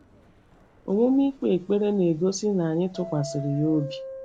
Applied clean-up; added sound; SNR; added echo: none; Subway, metro, underground; 16 dB; none.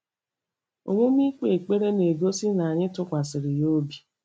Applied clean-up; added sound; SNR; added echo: none; none; none; none.